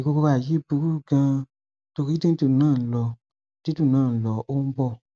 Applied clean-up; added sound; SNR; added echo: none; none; none; none.